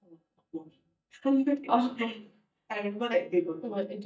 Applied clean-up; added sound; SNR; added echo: neural mask model DeepFilterNet 3.